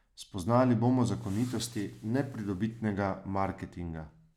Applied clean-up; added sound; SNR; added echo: none; none; none; none.